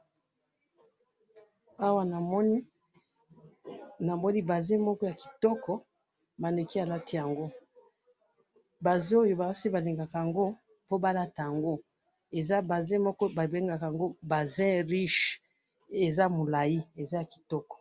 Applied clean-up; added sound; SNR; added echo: none; none; none; none.